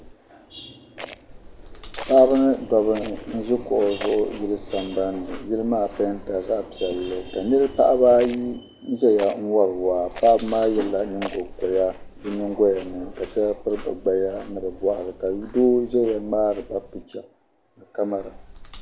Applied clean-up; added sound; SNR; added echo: none; Rattle + Chewing, mastication; 16 dB; none.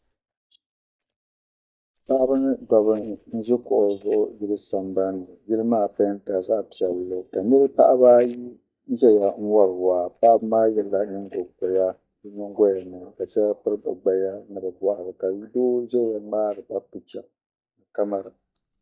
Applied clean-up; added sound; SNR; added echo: neural mask model DeepFilterNet 3.